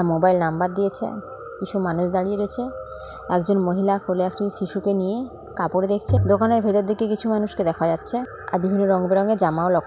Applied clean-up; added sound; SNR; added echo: none; Bowed string instrument; 4 dB; none.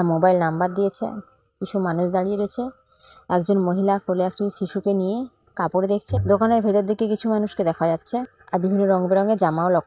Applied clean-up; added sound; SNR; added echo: neural mask model RNNoise.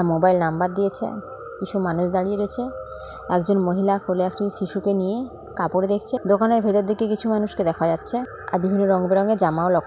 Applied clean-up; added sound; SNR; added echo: none; none; none; none.